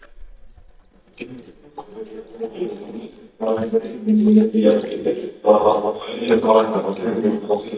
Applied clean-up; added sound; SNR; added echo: neural mask model DeepFilterNet 3.